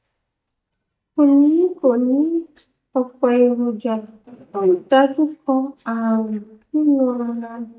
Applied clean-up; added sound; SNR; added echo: neural mask model DeepFilterNet 3.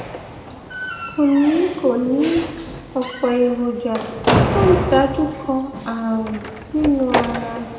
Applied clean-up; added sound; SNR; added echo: none; Slam; 4 dB; reverberation time 1.6 s.